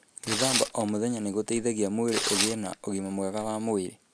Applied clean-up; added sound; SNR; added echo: none; Tearing; 2 dB; none.